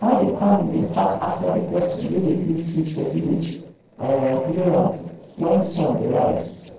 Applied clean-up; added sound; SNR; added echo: neural separator model SepFormer DNS4.